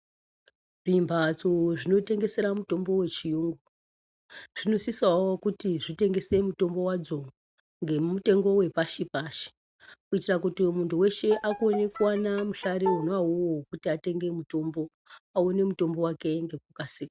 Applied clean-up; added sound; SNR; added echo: neural mask model RNNoise.